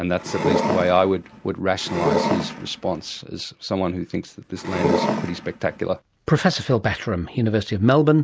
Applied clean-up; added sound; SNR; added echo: none; Wood; 3 dB; none.